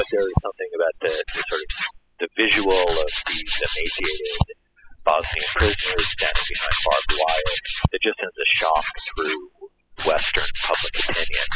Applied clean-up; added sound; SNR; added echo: classical method spectral subtraction.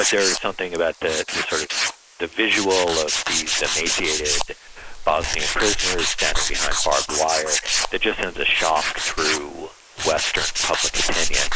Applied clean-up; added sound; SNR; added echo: neural mask model Resemble Enhance denoiser.